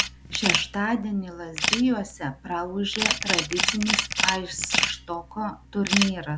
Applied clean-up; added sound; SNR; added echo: none; Camera; 0 dB; none.